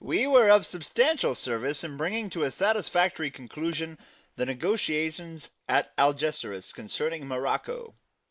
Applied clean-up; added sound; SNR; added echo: neural mask model Resemble Enhance denoiser.